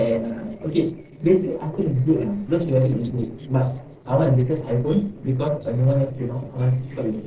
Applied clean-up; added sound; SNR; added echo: neural separator model SepFormer DNS4.